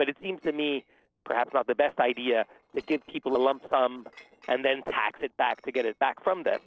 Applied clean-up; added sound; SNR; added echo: neural separator model SepFormer DNS4.